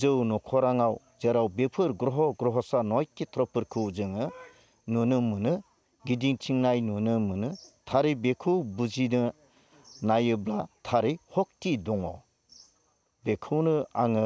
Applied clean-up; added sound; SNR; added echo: none; none; none; none.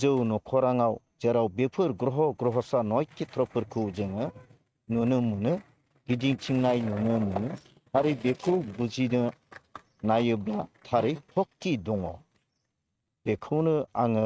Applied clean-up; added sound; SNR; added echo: neural mask model RNNoise.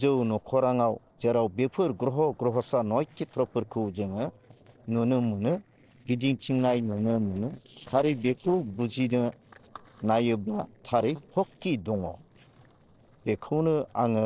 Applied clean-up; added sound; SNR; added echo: neural separator model SepFormer DNS4.